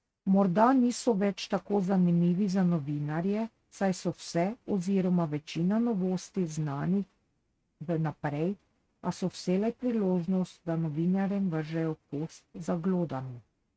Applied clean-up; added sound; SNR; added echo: neural mask model RNNoise.